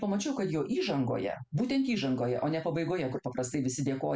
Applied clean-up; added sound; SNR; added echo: none; none; none; none.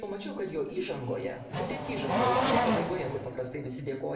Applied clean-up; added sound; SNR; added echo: none; Race car, auto racing / Accelerating, revving, vroom; -3 dB; reverberation time 1.9 s.